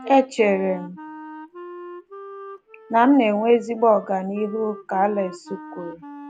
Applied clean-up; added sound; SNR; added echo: none; Wind instrument, woodwind instrument; 17 dB; none.